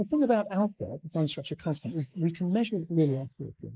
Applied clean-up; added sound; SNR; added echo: neural mask model Resemble Enhance denoiser.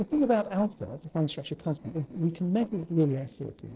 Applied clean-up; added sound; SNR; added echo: neural separator model SepFormer DNS4.